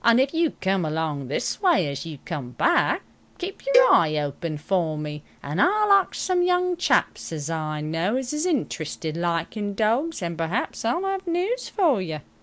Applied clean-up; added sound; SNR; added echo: none; Cowbell; 5 dB; none.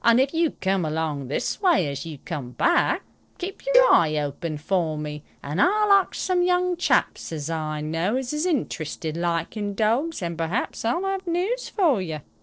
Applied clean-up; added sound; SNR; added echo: neural separator model SepFormer DNS4.